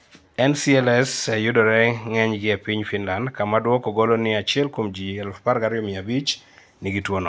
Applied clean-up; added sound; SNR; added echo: none; none; none; none.